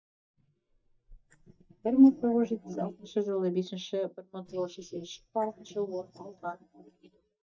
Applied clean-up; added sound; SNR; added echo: neural mask model DeepFilterNet 3.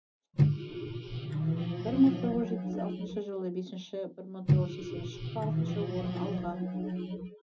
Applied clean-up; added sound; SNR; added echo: none; Microwave oven; -4 dB; reverberation time 0.3 s.